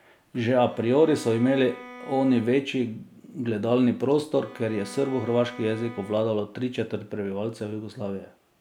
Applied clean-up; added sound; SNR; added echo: none; Bowed string instrument; 19 dB; none.